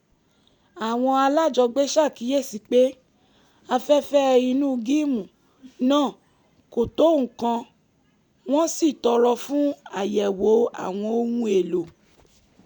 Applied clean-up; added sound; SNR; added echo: none; none; none; none.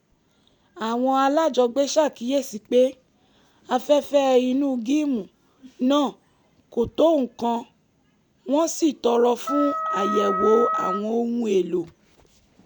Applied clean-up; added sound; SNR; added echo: none; Wind instrument, woodwind instrument; 3 dB; none.